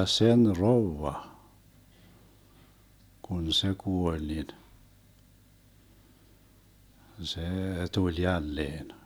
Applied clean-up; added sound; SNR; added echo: none; none; none; none.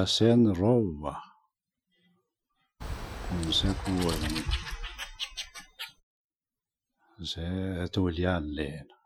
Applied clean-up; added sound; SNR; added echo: classical method Wiener filter.